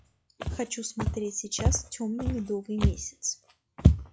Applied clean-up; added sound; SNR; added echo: classical method log-MMSE.